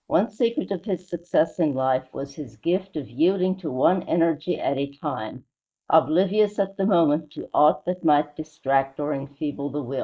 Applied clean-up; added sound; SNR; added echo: neural mask model Resemble Enhance denoiser.